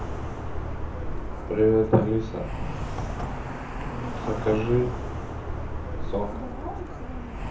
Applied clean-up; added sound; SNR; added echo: none; Traffic noise, roadway noise; 3 dB; reverberation time 0.6 s.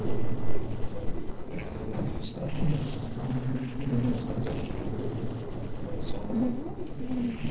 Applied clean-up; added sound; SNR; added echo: neural separator model SepFormer DNS4.